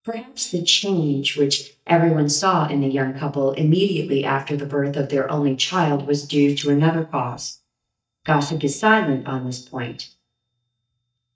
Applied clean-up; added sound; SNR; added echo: neural mask model DeepFilterNet 3.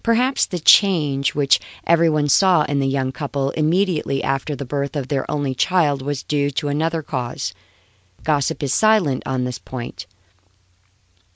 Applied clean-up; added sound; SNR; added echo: none; none; none; none.